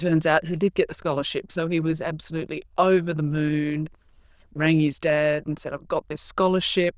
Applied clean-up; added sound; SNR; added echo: neural diffusion model UNIVERSE++.